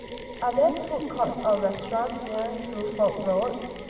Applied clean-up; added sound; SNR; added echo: none; Mechanisms; 11 dB; reverberation time 2.0 s.